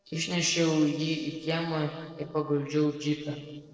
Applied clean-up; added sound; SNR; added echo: neural separator model SepFormer DNS4.